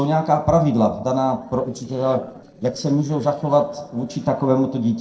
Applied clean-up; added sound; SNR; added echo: neural separator model SepFormer DNS4.